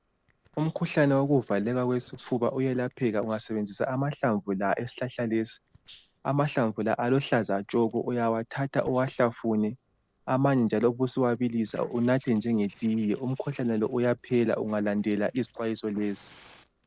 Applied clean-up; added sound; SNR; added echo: neural separator model SepFormer DNS4.